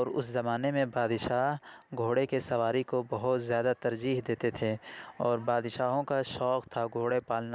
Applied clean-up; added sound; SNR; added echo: none; none; none; none.